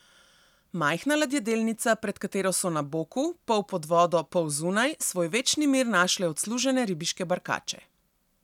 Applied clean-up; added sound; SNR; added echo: none; none; none; none.